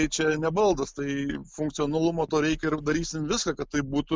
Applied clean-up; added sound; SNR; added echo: none; none; none; none.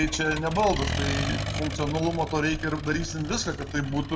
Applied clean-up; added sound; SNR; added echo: none; Accelerating, revving, vroom; 5 dB; reverberation time 0.5 s.